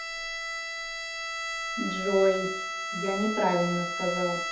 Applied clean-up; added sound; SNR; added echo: none; Bowed string instrument; 3 dB; reverberation time 0.5 s.